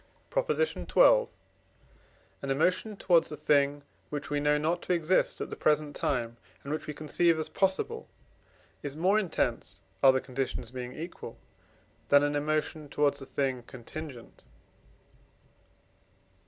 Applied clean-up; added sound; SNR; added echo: none; none; none; none.